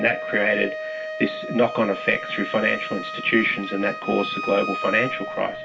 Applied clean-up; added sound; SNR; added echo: none; Wind instrument, woodwind instrument; 8 dB; reverberation time 0.2 s.